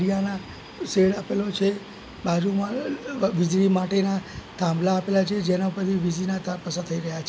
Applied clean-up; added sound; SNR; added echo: none; none; none; none.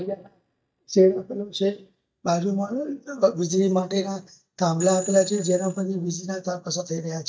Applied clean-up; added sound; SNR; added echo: neural mask model DeepFilterNet 3.